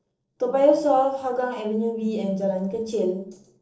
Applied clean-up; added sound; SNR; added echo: neural separator model SepFormer DNS4.